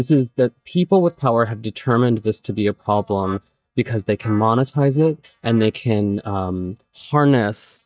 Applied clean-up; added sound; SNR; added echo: neural mask model DeepFilterNet 3.